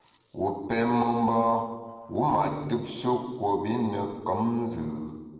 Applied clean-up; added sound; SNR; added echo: neural separator model SepFormer DNS4.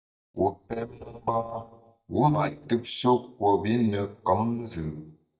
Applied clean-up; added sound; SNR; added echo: neural mask model DeepFilterNet 3.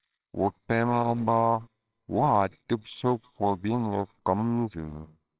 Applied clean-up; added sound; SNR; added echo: neural separator model SepFormer WHAMR!.